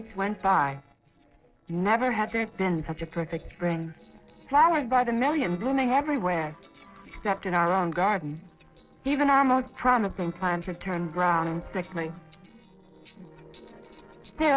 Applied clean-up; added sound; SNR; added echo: neural separator model SepFormer DNS4.